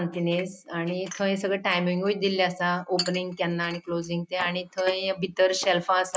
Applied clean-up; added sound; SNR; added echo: neural mask model Resemble Enhance denoiser.